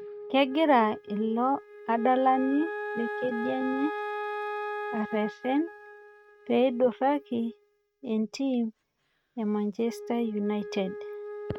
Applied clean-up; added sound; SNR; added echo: neural mask model RNNoise.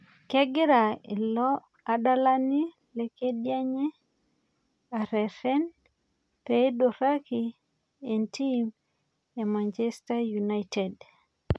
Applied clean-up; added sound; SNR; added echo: none; none; none; none.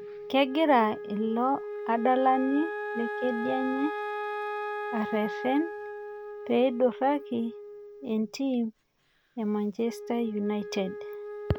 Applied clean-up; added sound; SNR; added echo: none; Wind instrument, woodwind instrument; 8 dB; none.